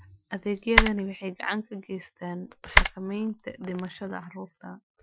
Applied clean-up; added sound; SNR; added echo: classical method Wiener filter.